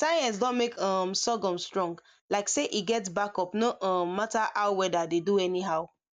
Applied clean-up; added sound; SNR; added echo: none; none; none; none.